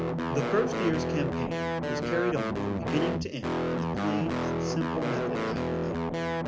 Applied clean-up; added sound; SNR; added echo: none; Guitar; -4 dB; none.